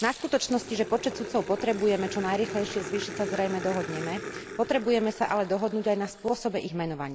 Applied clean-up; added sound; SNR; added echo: none; Growling; 11 dB; none.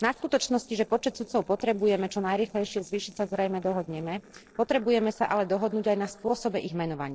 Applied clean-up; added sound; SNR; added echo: neural separator model SepFormer DNS4.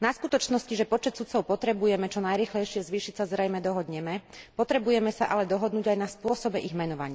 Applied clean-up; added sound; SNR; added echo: none; none; none; none.